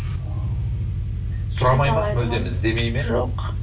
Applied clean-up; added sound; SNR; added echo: none; Engine starting / Car; 0 dB; reverberation time 0.2 s.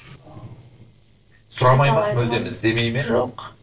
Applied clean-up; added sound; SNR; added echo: neural separator model SepFormer DNS4.